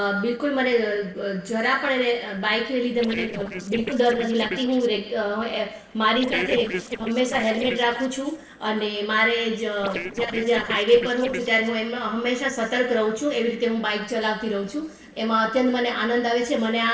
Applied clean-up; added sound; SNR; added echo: neural separator model SepFormer DNS4.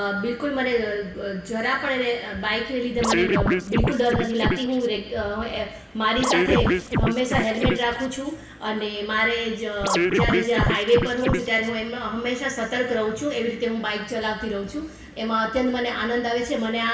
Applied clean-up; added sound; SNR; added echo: none; Scratching (performance technique); -1 dB; reverberation time 1.1 s.